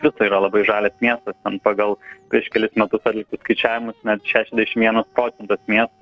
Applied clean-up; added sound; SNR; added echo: neural separator model SepFormer DNS4.